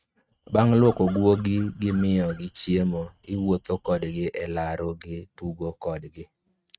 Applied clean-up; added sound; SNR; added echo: neural mask model RNNoise.